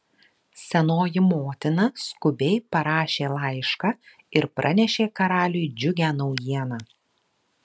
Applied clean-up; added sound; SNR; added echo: none; none; none; none.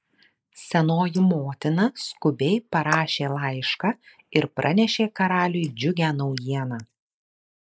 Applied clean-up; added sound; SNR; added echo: neural mask model Resemble Enhance denoiser.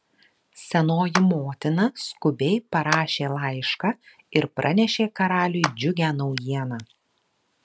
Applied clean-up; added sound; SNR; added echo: none; Clapping; 10 dB; none.